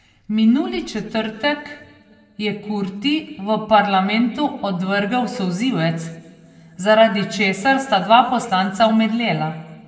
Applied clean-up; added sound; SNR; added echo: none; none; none; reverberation time 1.2 s.